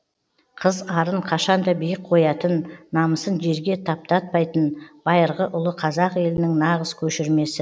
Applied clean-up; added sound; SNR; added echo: none; none; none; none.